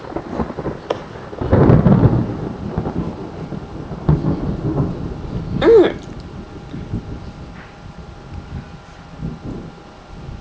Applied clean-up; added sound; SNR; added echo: none; Thunder; -4 dB; none.